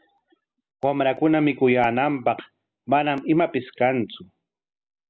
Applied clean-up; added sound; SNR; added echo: none; none; none; none.